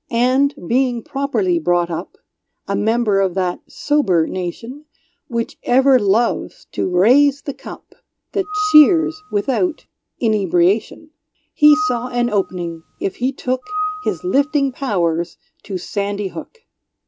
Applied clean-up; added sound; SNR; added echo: none; Screech / Glass; 10 dB; none.